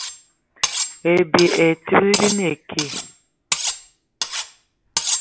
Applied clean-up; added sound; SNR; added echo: none; Cutlery, silverware; 5 dB; none.